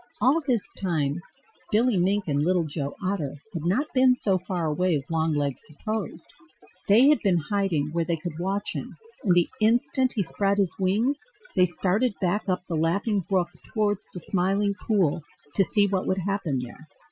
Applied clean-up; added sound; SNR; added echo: classical method Wiener filter.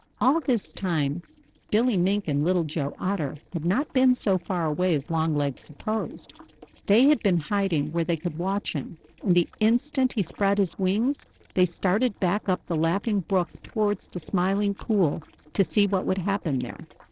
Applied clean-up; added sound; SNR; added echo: neural separator model SepFormer DNS4.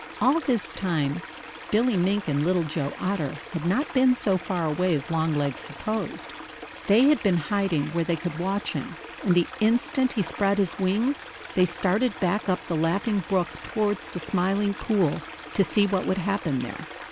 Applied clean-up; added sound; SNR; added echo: none; Stream; 15 dB; none.